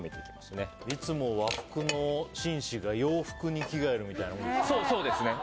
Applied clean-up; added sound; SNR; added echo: none; none; none; none.